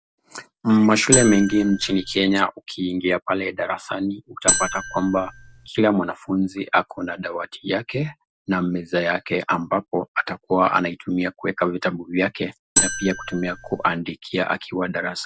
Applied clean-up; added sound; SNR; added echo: none; Marimba, xylophone; 0 dB; none.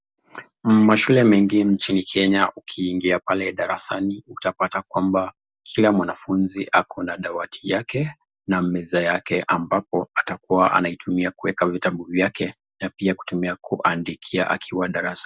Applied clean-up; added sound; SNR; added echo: none; none; none; none.